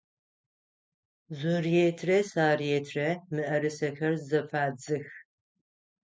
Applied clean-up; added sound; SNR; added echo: none; none; none; none.